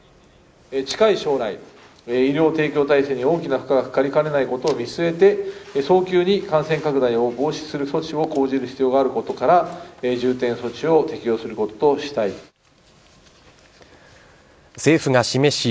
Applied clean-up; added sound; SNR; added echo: none; none; none; none.